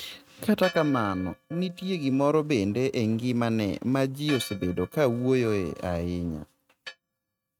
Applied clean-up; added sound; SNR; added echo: neural mask model RNNoise.